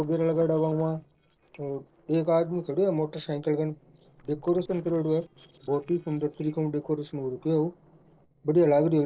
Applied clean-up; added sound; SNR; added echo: neural separator model SepFormer DNS4.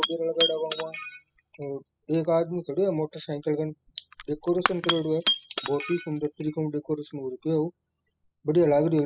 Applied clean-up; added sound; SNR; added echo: classical method spectral subtraction.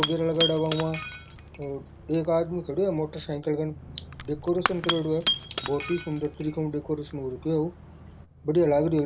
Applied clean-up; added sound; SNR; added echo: none; Shatter / Crushing; 7 dB; none.